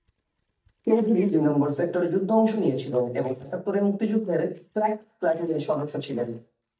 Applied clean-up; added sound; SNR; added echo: neural mask model DeepFilterNet 3.